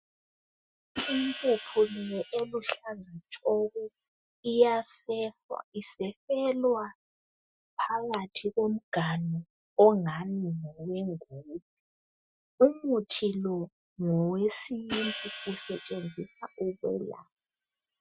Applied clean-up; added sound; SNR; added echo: classical method Wiener filter.